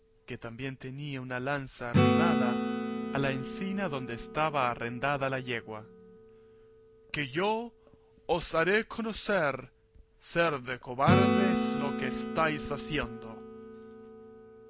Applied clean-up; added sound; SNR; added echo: none; Acoustic guitar / Strum; 0 dB; none.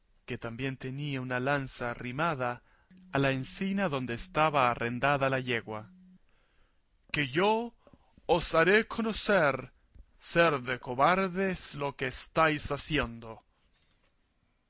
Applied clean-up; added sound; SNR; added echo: none; none; none; none.